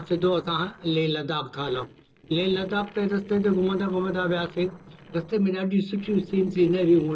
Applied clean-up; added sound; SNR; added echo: neural separator model SepFormer DNS4.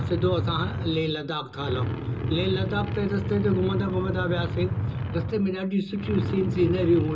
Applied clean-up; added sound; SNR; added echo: none; Truck; 3 dB; reverberation time 0.2 s.